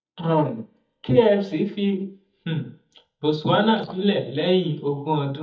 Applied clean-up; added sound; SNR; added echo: neural mask model DeepFilterNet 3.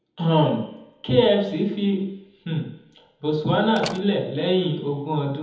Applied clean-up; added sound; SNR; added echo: none; Slam; 14 dB; reverberation time 1.0 s.